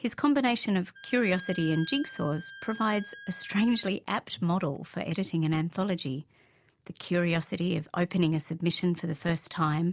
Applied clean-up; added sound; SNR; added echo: none; Wind instrument, woodwind instrument; 16 dB; none.